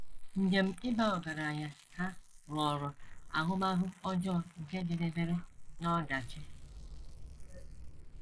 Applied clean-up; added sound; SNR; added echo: neural mask model Resemble Enhance denoiser.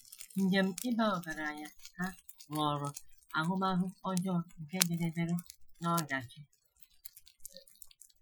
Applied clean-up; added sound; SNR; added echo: classical method Wiener filter.